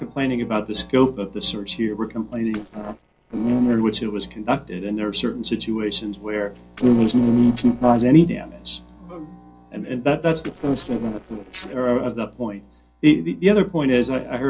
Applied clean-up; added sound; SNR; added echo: neural separator model SepFormer DNS4.